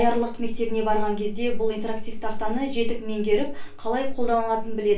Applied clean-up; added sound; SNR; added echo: none; none; none; reverberation time 0.2 s.